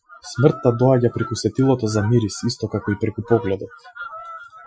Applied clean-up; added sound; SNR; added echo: classical method Wiener filter.